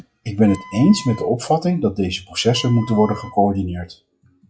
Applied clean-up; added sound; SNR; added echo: classical method log-MMSE.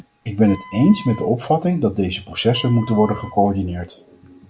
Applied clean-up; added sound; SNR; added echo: none; Wind instrument, woodwind instrument; 20 dB; none.